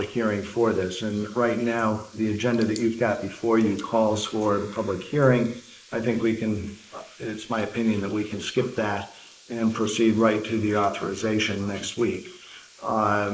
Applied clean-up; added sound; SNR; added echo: neural mask model Resemble Enhance denoiser.